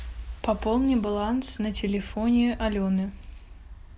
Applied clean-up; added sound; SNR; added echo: none; none; none; none.